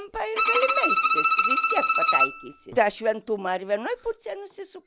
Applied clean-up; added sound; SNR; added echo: none; Bowed string instrument; -5 dB; none.